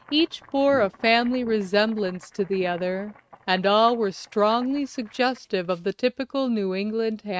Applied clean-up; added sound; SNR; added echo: neural mask model RNNoise.